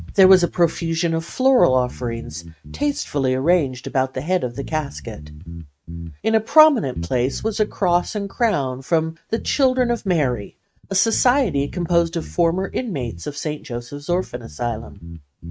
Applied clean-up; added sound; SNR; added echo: neural mask model RNNoise.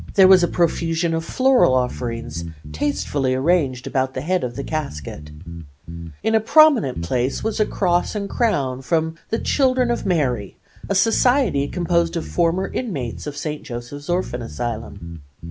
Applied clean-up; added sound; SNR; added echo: none; Bass guitar; 11 dB; none.